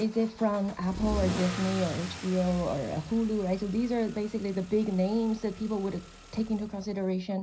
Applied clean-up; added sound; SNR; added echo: none; Engine starting / Accelerating, revving, vroom / Car; 11 dB; reverberation time 0.4 s.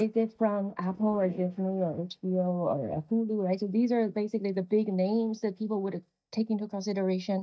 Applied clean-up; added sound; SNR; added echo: neural mask model DeepFilterNet 3.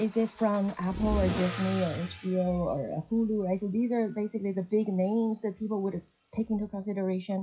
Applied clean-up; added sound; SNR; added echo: classical method WPE with log-MMSE.